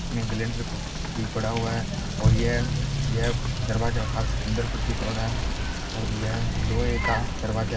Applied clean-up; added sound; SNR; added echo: none; Motor vehicle (road) / Rain; -3 dB; reverberation time 0.4 s.